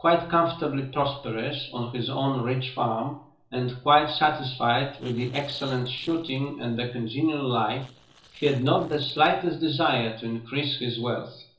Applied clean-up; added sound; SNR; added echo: neural separator model SepFormer DNS4.